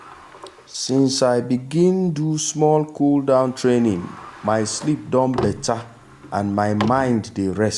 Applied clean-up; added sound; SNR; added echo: none; Sliding door; 16 dB; none.